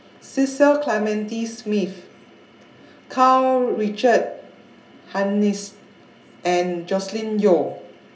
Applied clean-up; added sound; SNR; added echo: none; none; none; reverberation time 0.4 s.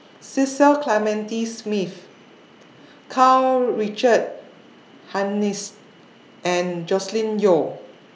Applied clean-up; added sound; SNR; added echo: none; none; none; none.